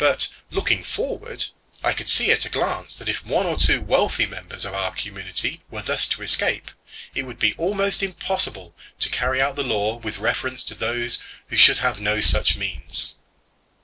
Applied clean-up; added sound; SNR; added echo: none; Wind / Bird; 14 dB; none.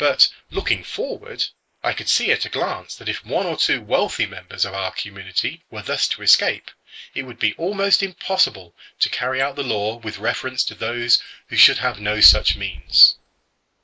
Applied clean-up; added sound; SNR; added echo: neural mask model Resemble Enhance denoiser.